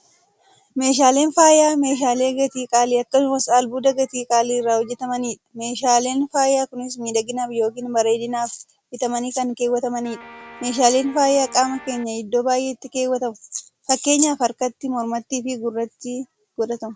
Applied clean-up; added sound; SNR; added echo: none; Guitar; 19 dB; none.